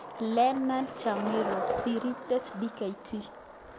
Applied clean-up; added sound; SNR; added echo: none; Skateboard; 6 dB; none.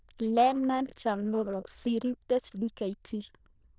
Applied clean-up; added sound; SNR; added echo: neural diffusion model UNIVERSE++.